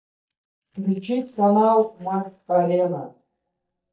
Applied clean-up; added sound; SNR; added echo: neural mask model DeepFilterNet 3.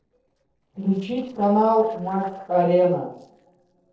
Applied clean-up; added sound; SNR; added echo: neural separator model SepFormer DNS4.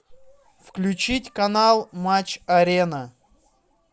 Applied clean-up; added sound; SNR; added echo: none; none; none; none.